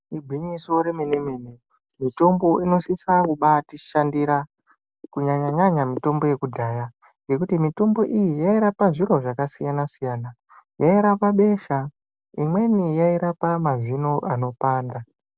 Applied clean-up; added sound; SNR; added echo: none; none; none; none.